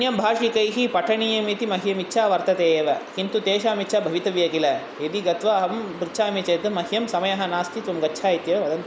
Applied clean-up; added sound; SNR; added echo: none; none; none; none.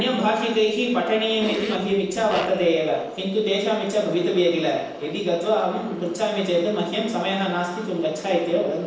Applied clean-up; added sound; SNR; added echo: neural separator model SepFormer DNS4.